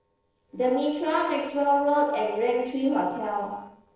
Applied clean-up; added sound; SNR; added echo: neural separator model SepFormer DNS4.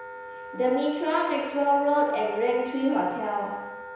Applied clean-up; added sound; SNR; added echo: none; Wind instrument, woodwind instrument; 13 dB; reverberation time 1.0 s.